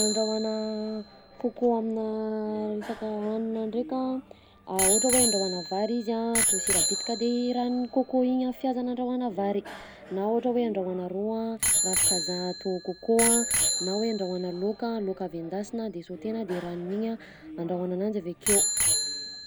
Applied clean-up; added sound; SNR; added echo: none; Bicycle bell; 2 dB; none.